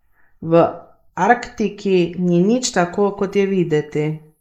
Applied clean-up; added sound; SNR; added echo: neural mask model Resemble Enhance denoiser.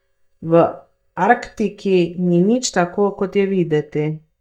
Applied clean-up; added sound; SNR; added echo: neural mask model DeepFilterNet 3.